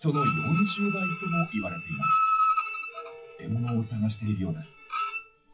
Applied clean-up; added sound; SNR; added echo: classical method WPE with log-MMSE.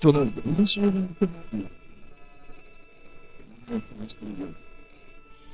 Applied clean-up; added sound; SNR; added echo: neural separator model SepFormer WHAMR!.